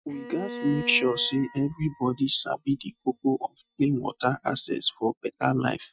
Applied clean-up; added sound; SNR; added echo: classical method Wiener filter.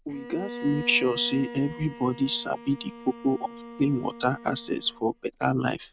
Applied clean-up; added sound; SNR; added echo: none; Bowed string instrument; 13 dB; none.